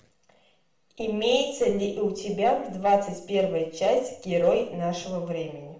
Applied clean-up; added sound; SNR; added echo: none; none; none; reverberation time 0.5 s.